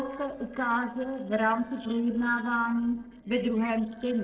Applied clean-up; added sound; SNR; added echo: neural separator model SepFormer DNS4.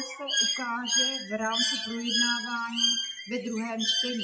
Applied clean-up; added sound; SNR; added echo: classical method WPE with log-MMSE.